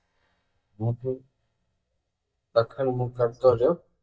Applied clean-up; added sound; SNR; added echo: neural mask model DeepFilterNet 3.